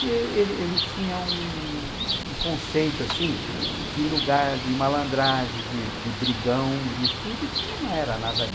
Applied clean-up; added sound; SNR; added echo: none; Bird; 3 dB; none.